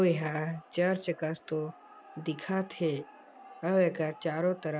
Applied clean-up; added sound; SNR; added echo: none; Cricket; 19 dB; none.